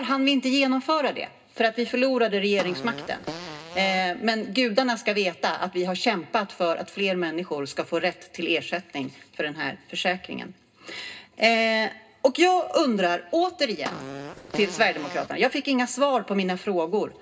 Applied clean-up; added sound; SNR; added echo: none; Fart; 12 dB; reverberation time 0.2 s.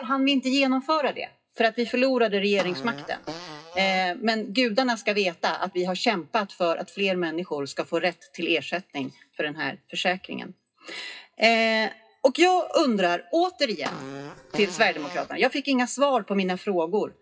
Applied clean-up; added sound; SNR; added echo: classical method WPE with log-MMSE.